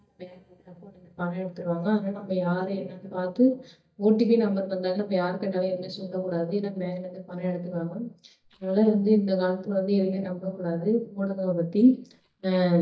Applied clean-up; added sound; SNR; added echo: neural mask model DeepFilterNet 3.